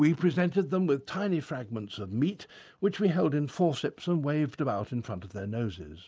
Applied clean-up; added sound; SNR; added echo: none; none; none; none.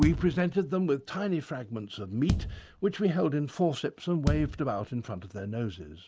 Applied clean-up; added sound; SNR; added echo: none; Bass drum; 5 dB; none.